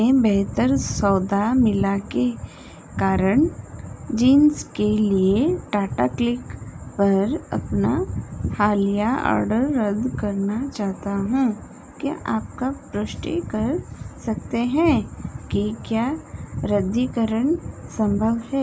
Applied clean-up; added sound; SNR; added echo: none; none; none; none.